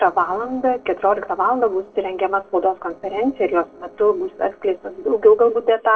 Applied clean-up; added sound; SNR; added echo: neural separator model SepFormer DNS4.